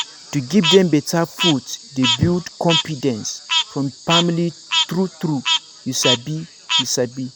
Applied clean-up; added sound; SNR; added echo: none; Frog; 3 dB; none.